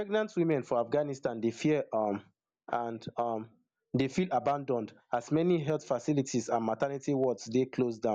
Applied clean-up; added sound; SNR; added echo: none; none; none; none.